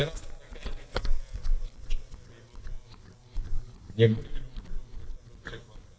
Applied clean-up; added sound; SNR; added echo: neural mask model DeepFilterNet 3.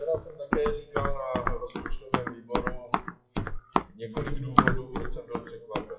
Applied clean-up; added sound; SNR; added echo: classical method WPE with log-MMSE.